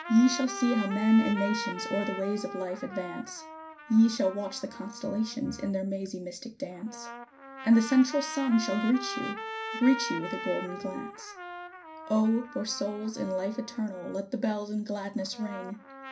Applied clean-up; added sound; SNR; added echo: none; Trumpet; 11 dB; reverberation time 0.5 s.